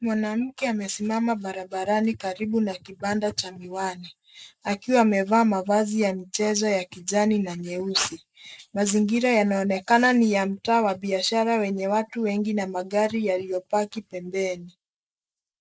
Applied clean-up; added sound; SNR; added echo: neural mask model Resemble Enhance denoiser.